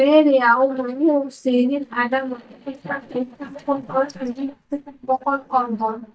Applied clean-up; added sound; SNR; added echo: neural mask model DeepFilterNet 3.